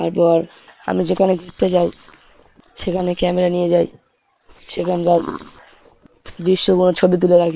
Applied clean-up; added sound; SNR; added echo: neural separator model SepFormer WHAM!.